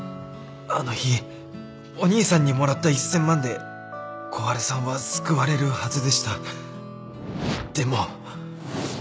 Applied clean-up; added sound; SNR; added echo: none; none; none; none.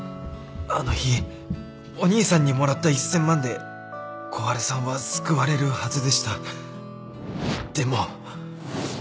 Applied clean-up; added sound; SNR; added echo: none; Run; 9 dB; none.